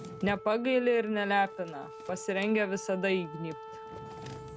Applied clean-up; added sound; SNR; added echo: none; Wind instrument, woodwind instrument + Drawer open or close; 13 dB; none.